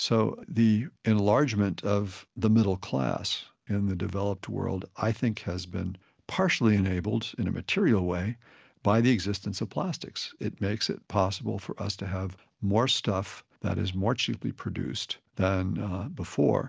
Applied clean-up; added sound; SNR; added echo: none; none; none; none.